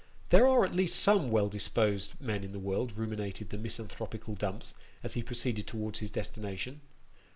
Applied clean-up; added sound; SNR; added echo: none; none; none; none.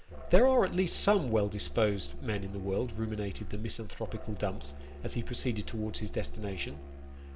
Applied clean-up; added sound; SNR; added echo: none; Musical instrument; 14 dB; none.